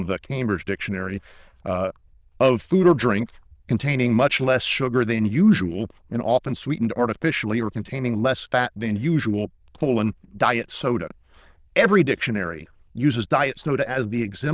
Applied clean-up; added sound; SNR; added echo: neural diffusion model UNIVERSE++.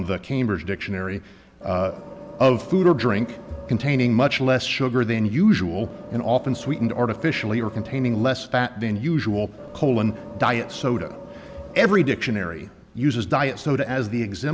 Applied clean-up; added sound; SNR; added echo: none; Vehicle; 16 dB; none.